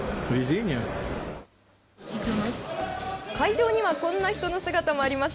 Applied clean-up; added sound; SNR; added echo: none; none; none; none.